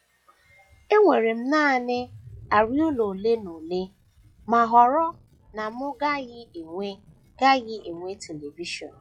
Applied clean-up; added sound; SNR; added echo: classical method log-MMSE.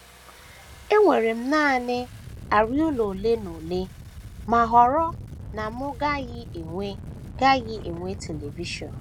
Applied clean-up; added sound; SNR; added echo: none; Engine starting; 14 dB; none.